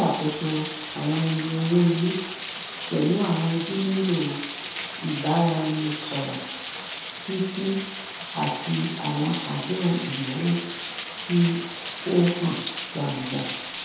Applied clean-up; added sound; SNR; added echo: none; Rain; 8 dB; reverberation time 0.9 s.